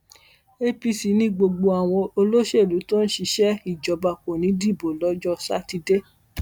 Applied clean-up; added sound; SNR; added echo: none; none; none; none.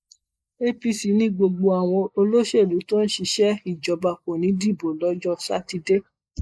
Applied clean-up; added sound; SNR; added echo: neural mask model Resemble Enhance denoiser.